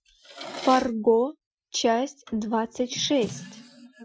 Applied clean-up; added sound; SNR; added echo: classical method Wiener filter.